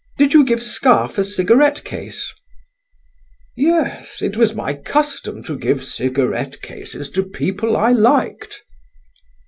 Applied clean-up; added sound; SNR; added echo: none; none; none; none.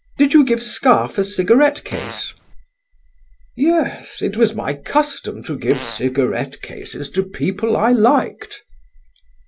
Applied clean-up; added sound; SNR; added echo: none; Fart; 15 dB; none.